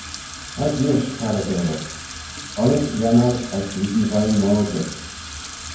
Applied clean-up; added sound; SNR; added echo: none; Sink (filling or washing) / Water tap, faucet; 12 dB; reverberation time 0.9 s.